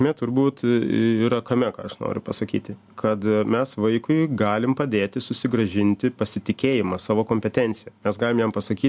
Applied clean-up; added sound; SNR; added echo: none; none; none; none.